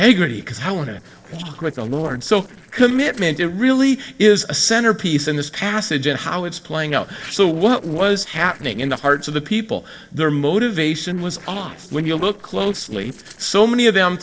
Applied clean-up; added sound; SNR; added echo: neural separator model SepFormer DNS4.